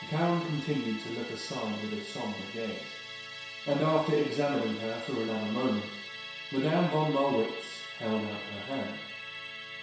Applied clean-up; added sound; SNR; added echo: none; Musical instrument; 10 dB; reverberation time 0.7 s.